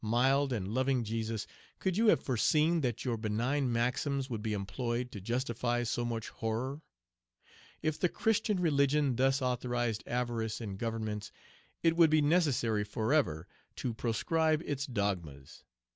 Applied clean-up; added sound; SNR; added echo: none; none; none; none.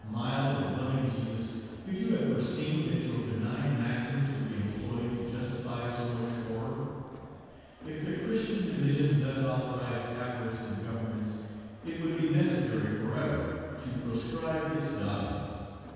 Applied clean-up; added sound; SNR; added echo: none; Crowd; 19 dB; reverberation time 2.1 s.